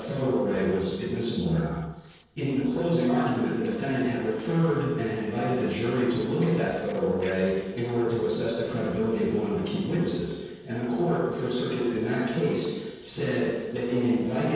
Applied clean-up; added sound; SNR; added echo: neural separator model SepFormer DNS4.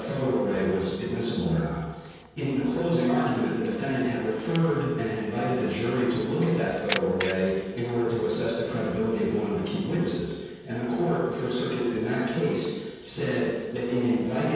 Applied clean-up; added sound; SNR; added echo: none; Camera; 19 dB; reverberation time 1.2 s.